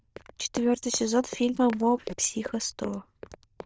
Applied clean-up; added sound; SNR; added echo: neural diffusion model UNIVERSE++.